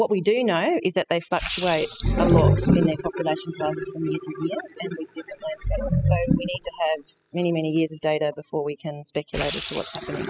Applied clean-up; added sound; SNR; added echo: classical method spectral subtraction.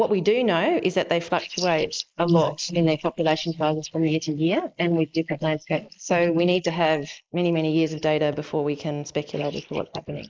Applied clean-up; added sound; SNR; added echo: neural mask model Resemble Enhance denoiser.